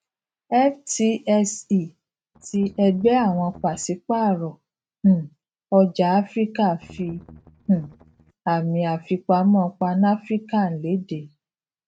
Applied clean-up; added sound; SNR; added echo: neural mask model RNNoise.